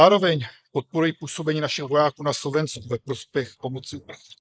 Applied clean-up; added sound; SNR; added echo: neural mask model Resemble Enhance denoiser.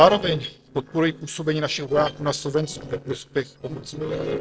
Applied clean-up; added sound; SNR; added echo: neural separator model SepFormer DNS4.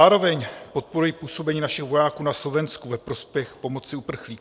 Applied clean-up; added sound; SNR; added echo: none; none; none; none.